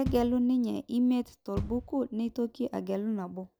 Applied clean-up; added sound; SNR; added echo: none; Bass drum; 11 dB; none.